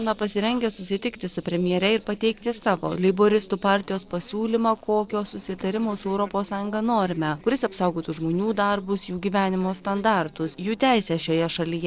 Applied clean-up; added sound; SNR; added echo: neural separator model SepFormer DNS4.